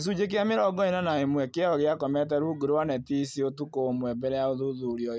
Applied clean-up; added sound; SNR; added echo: none; none; none; none.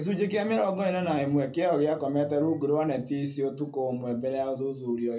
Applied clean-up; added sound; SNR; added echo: none; none; none; reverberation time 0.3 s.